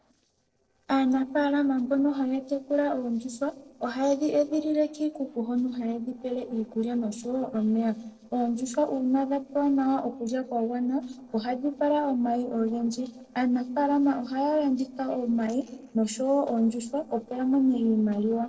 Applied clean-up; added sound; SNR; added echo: neural separator model SepFormer DNS4.